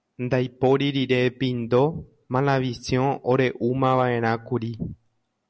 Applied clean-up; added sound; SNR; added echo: none; none; none; none.